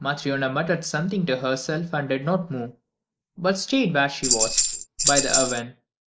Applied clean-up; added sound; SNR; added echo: neural mask model Resemble Enhance denoiser.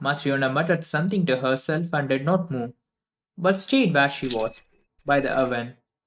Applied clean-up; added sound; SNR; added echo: neural mask model RNNoise.